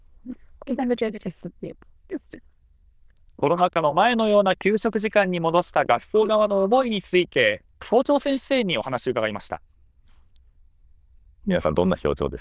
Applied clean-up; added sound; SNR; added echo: neural diffusion model UNIVERSE++.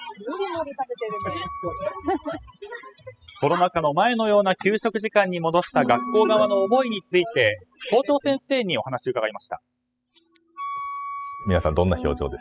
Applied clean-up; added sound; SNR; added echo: classical method spectral subtraction.